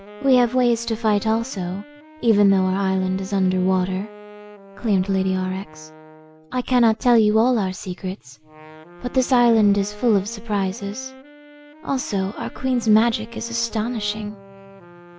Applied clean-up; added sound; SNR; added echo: none; Wind instrument, woodwind instrument; 20 dB; none.